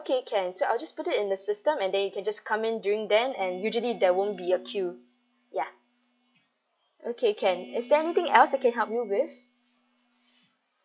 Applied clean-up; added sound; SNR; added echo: classical method log-MMSE.